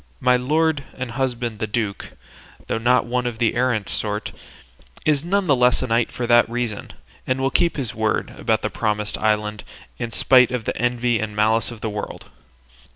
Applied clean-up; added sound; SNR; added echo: none; none; none; none.